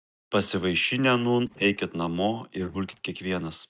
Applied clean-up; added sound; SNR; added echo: neural mask model DeepFilterNet 3.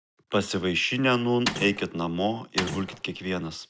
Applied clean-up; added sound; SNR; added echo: none; Mechanisms; 6 dB; none.